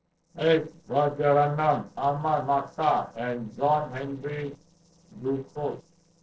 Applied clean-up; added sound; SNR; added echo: neural separator model SepFormer DNS4.